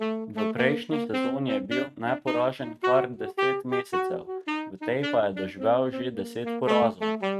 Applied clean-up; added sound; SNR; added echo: neural mask model RNNoise.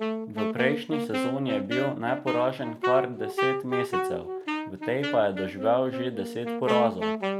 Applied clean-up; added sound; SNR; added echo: none; Wind instrument, woodwind instrument; 1 dB; none.